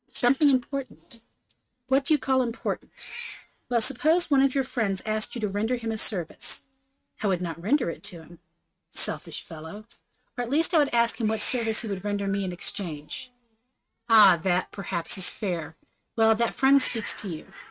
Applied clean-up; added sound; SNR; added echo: neural mask model RNNoise.